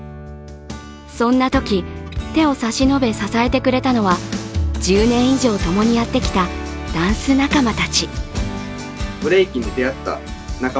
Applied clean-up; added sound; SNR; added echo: none; none; none; none.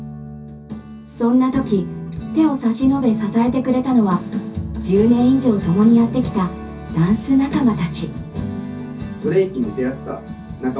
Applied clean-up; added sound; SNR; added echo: none; none; none; reverberation time 0.3 s.